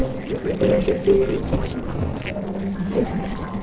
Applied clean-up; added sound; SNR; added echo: neural separator model SepFormer DNS4.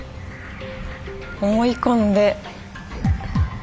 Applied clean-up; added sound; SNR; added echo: none; none; none; none.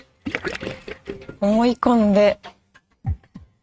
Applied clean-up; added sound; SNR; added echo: neural mask model RNNoise.